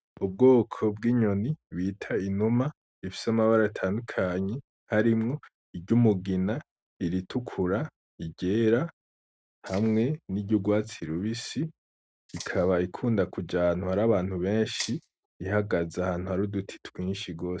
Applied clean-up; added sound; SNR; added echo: neural mask model RNNoise.